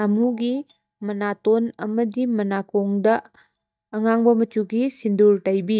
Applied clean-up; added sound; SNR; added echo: neural mask model DeepFilterNet 3.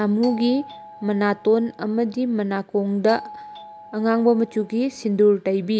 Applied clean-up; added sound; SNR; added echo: none; Doorbell; 19 dB; none.